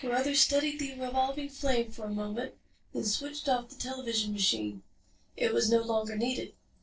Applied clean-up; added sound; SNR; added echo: neural separator model SepFormer DNS4.